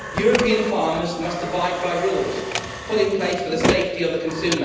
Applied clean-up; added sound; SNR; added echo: none; Printer; 6 dB; reverberation time 1.1 s.